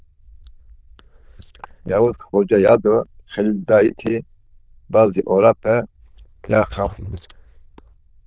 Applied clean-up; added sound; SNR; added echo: neural diffusion model UNIVERSE++.